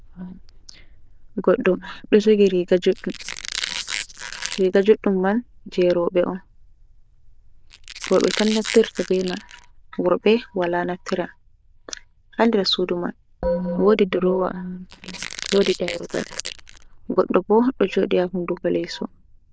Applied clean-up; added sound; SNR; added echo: neural diffusion model UNIVERSE++.